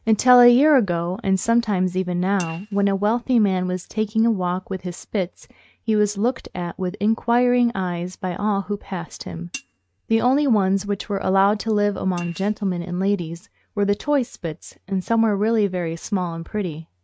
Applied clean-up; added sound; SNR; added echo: neural mask model RNNoise.